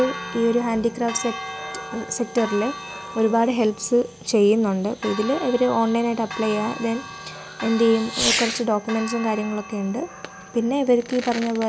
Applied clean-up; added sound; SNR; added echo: none; Fireworks + Church bell; 10 dB; none.